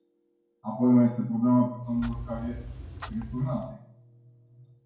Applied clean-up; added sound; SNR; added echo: none; Clock; 12 dB; reverberation time 2.3 s.